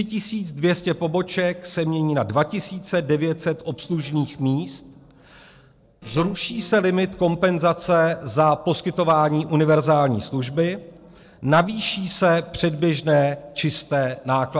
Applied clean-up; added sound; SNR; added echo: neural separator model SepFormer DNS4.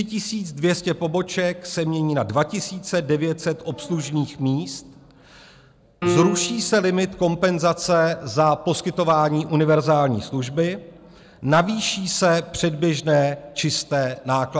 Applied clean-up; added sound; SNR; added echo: none; Piano; 4 dB; none.